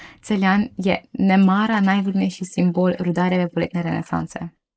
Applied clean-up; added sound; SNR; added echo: neural mask model Resemble Enhance denoiser.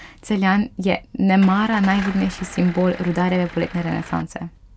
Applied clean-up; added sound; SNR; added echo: none; Engine starting / Car; 15 dB; none.